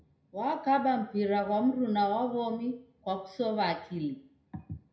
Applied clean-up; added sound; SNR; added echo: none; none; none; reverberation time 0.5 s.